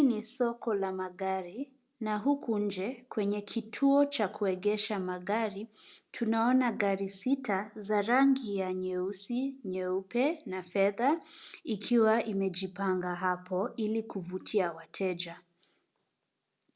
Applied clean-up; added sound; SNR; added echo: none; none; none; none.